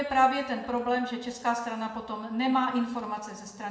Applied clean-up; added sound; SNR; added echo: none; none; none; reverberation time 0.9 s.